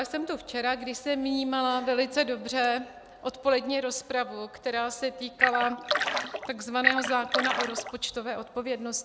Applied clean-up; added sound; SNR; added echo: none; Splash, splatter; -1 dB; none.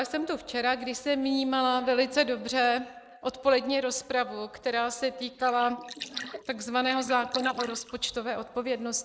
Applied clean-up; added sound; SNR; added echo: neural mask model Resemble Enhance denoiser.